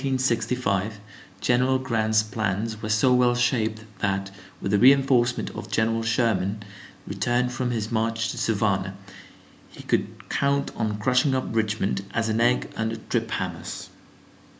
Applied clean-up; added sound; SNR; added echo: none; Brass instrument; 14 dB; none.